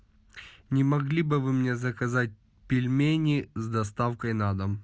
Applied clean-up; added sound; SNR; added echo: none; none; none; none.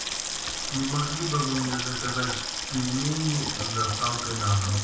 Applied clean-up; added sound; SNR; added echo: none; Sink (filling or washing) / Water tap, faucet; 3 dB; reverberation time 0.7 s.